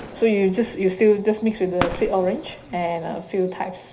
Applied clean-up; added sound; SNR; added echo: none; Fireworks; 14 dB; reverberation time 0.4 s.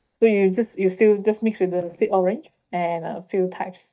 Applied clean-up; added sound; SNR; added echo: neural mask model DeepFilterNet 3.